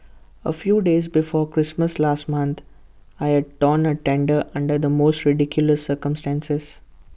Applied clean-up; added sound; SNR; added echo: none; none; none; none.